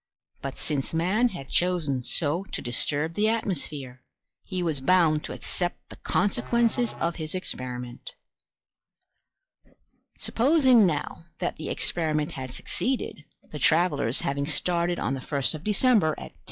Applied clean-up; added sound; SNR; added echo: classical method log-MMSE.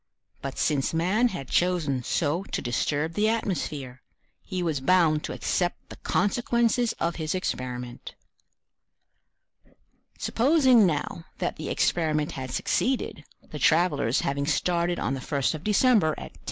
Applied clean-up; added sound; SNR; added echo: neural mask model Resemble Enhance denoiser.